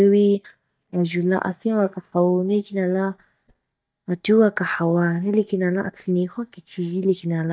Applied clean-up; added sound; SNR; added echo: neural mask model DeepFilterNet 3.